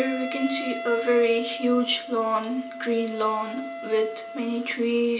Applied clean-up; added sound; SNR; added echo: none; Wind instrument, woodwind instrument; 10 dB; reverberation time 0.2 s.